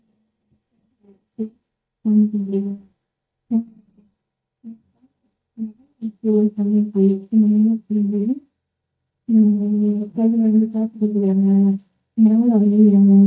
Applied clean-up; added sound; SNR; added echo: neural mask model DeepFilterNet 3.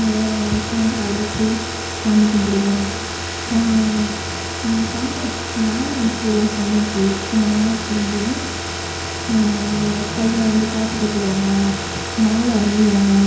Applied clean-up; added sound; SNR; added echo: none; Car; 6 dB; reverberation time 0.6 s.